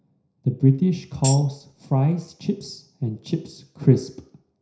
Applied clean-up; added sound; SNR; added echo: none; Tambourine; 10 dB; reverberation time 0.5 s.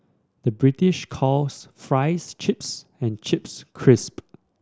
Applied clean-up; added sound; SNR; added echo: none; none; none; none.